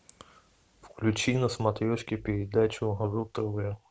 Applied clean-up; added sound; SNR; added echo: none; none; none; none.